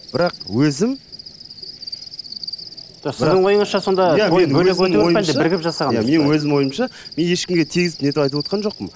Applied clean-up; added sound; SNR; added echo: none; Cricket; 15 dB; none.